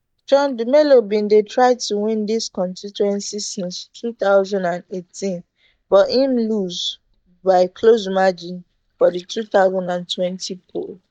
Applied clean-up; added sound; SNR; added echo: neural mask model DeepFilterNet 3.